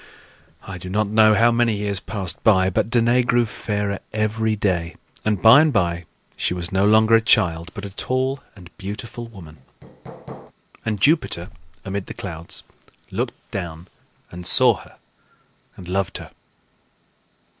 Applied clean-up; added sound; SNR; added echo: none; Hammer; 15 dB; none.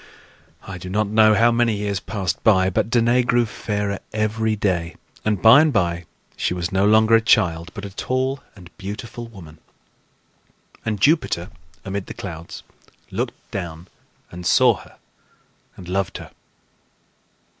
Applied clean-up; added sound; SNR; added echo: none; none; none; none.